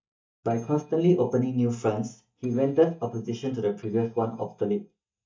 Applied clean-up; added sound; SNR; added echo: neural mask model DeepFilterNet 3.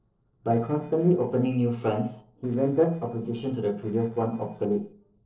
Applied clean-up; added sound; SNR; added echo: neural separator model SepFormer DNS4.